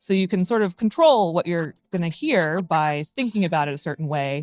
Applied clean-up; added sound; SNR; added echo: neural mask model DeepFilterNet 3.